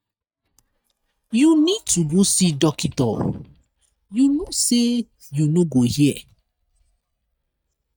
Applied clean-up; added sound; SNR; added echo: neural mask model DeepFilterNet 3.